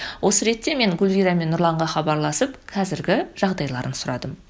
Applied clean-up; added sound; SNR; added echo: none; none; none; none.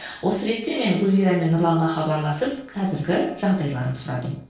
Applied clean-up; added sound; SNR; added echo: neural separator model SepFormer DNS4.